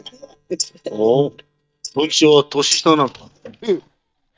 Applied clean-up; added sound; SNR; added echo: neural mask model DeepFilterNet 3.